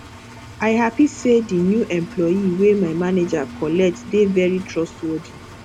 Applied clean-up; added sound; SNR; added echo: none; Engine; 17 dB; none.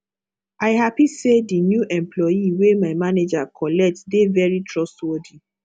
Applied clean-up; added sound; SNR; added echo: none; none; none; none.